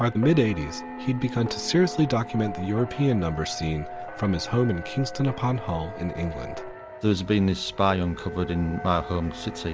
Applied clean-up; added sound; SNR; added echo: none; none; none; none.